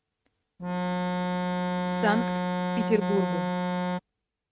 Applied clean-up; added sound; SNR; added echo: neural mask model RNNoise.